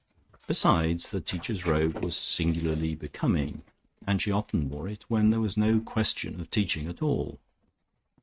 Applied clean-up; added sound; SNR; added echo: neural mask model RNNoise.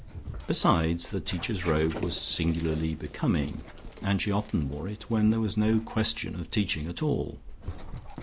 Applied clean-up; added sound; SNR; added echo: none; Dog; 13 dB; none.